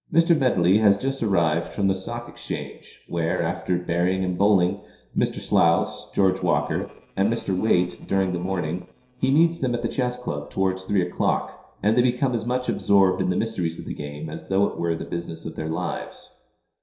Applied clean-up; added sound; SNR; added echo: neural separator model SepFormer DNS4.